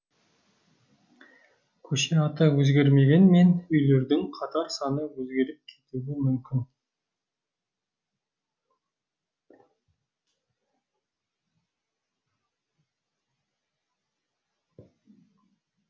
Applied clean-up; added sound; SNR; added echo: none; none; none; none.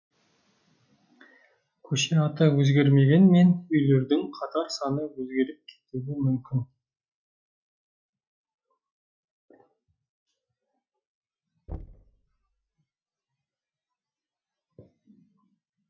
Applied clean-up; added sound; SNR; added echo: classical method log-MMSE.